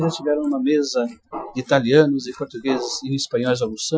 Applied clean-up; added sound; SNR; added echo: classical method Wiener filter.